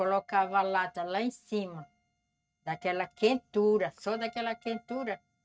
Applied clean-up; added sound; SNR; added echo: neural mask model RNNoise.